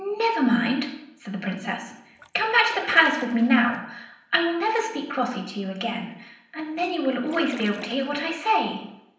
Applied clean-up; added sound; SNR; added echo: none; Splash, splatter; 18 dB; reverberation time 0.8 s.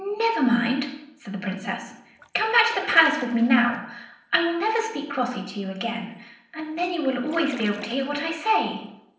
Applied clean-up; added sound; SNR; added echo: neural separator model SepFormer DNS4.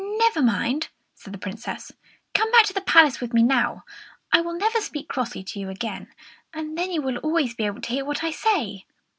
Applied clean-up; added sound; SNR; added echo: none; none; none; none.